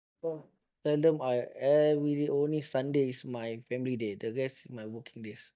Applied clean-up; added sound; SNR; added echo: neural mask model DeepFilterNet 3.